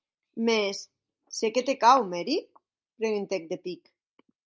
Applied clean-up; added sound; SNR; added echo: none; none; none; none.